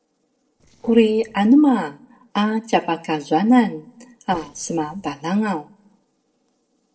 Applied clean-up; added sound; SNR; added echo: neural separator model SepFormer DNS4.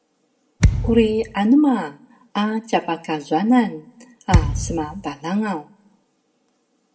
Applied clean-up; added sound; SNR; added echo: none; Thump, thud; -1 dB; reverberation time 0.4 s.